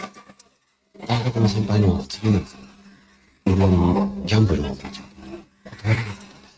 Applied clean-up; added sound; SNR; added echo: neural mask model RNNoise.